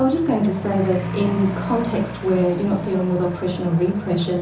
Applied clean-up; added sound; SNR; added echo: none; Accelerating, revving, vroom / Truck; 9 dB; reverberation time 0.7 s.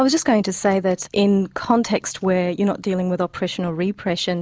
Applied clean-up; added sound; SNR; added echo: none; none; none; none.